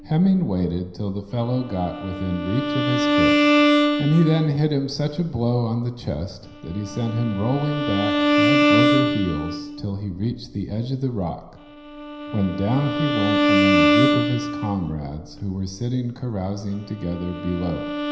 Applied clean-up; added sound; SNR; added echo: none; Bowed string instrument; -1 dB; reverberation time 0.9 s.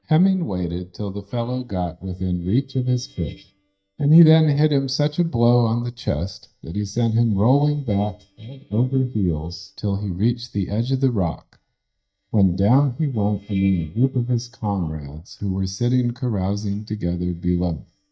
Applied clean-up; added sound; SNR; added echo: neural mask model DeepFilterNet 3.